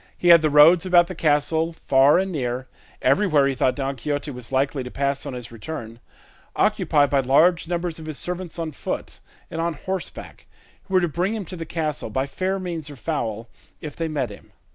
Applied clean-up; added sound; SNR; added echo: none; none; none; none.